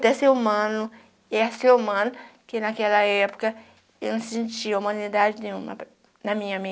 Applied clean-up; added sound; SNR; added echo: none; none; none; none.